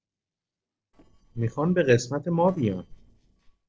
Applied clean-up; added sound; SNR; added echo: neural separator model SepFormer DNS4.